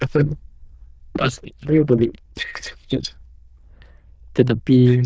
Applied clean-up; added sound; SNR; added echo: neural diffusion model UNIVERSE++.